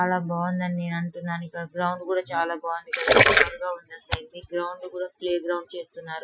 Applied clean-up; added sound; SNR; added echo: classical method Wiener filter.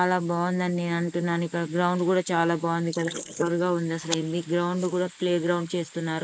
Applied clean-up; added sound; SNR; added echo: neural mask model Resemble Enhance denoiser.